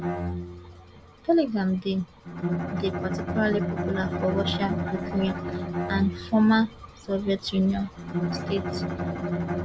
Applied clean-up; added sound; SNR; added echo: none; Bowed string instrument; 4 dB; none.